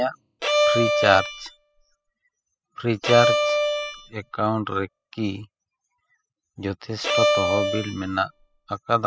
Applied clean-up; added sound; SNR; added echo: classical method spectral subtraction.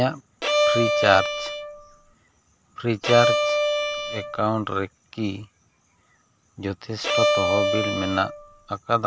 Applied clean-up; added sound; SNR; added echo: none; Bowed string instrument; -3 dB; none.